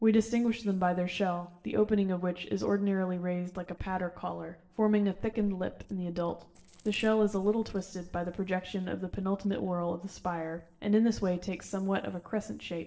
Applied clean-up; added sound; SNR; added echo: neural separator model SepFormer DNS4.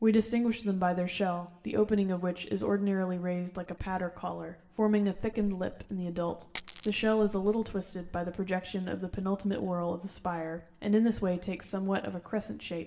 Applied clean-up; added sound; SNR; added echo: none; Coin (dropping); 13 dB; reverberation time 1.9 s.